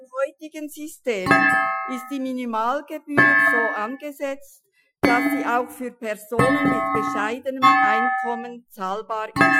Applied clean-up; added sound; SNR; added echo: classical method Wiener filter.